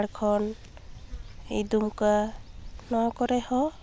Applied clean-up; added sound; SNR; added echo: none; none; none; none.